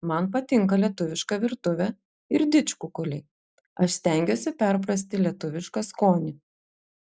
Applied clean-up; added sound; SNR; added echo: none; none; none; none.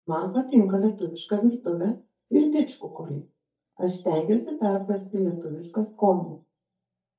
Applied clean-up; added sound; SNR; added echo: neural mask model DeepFilterNet 3.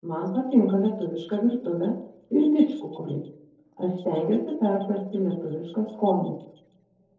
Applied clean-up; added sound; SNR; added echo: neural separator model SepFormer DNS4.